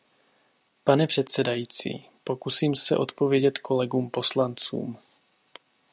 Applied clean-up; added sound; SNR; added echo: none; none; none; none.